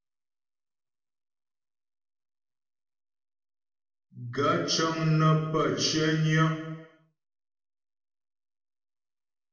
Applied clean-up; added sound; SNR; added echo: none; none; none; reverberation time 0.9 s.